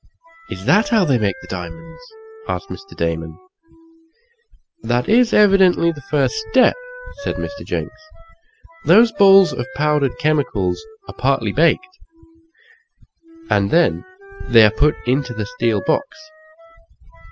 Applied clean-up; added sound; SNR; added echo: classical method spectral subtraction.